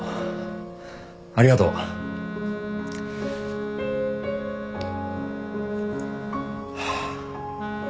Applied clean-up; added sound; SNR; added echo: none; Wind instrument, woodwind instrument; 9 dB; none.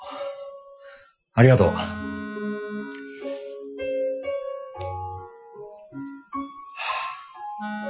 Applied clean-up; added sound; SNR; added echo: classical method Wiener filter.